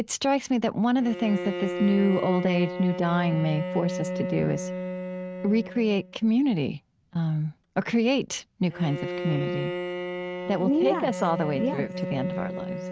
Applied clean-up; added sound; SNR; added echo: neural mask model RNNoise.